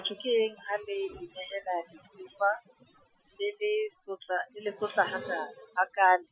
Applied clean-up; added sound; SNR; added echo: classical method Wiener filter.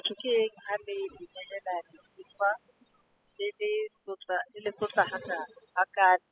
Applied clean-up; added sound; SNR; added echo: classical method spectral subtraction.